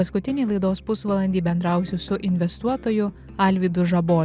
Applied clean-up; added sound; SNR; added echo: none; none; none; none.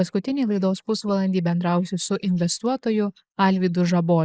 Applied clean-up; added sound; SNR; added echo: neural mask model Resemble Enhance denoiser.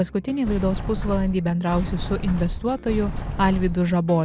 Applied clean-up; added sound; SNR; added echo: none; Sliding door; 6 dB; none.